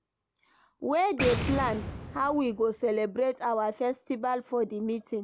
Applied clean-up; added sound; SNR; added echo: none; Boom; 8 dB; none.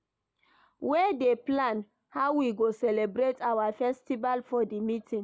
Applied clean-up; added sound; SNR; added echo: none; none; none; none.